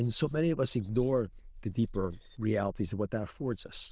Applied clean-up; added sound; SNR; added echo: neural diffusion model UNIVERSE++.